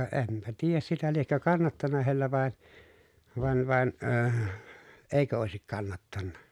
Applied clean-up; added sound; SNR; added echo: none; none; none; none.